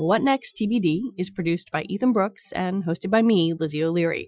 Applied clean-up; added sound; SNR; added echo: classical method Wiener filter.